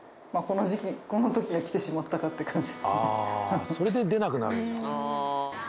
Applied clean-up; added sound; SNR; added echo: none; Bowed string instrument; 18 dB; none.